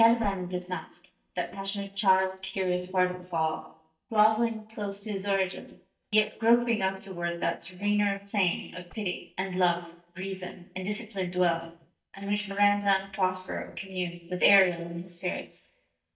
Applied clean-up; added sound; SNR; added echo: neural mask model DeepFilterNet 3.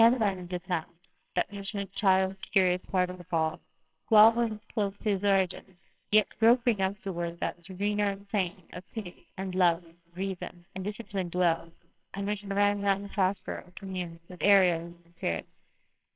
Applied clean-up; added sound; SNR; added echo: neural separator model SepFormer WHAMR!.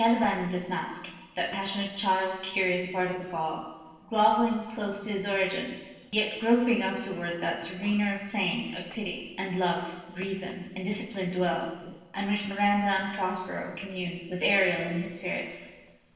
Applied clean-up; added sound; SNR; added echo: neural separator model SepFormer DNS4.